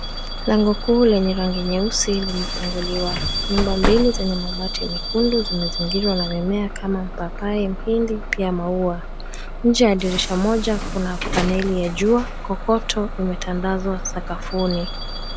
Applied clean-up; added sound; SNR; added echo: none; Bus / Alarm; 5 dB; none.